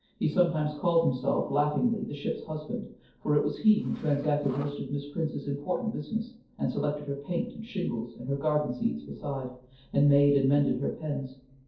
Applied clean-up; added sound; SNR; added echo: neural separator model SepFormer DNS4.